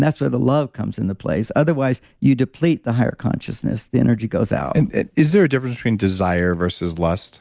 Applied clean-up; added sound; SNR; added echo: none; none; none; none.